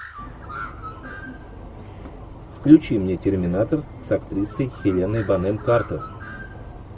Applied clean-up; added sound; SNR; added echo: none; Bird; 17 dB; none.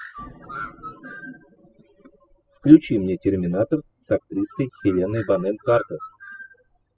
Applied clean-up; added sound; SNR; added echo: classical method spectral subtraction.